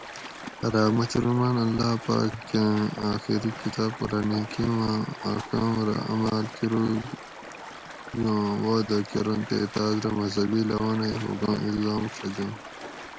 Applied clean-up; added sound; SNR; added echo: none; Stream; 14 dB; none.